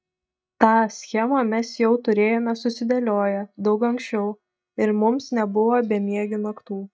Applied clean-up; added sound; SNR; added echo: neural mask model DeepFilterNet 3.